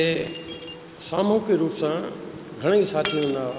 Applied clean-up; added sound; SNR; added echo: none; Shatter; 16 dB; none.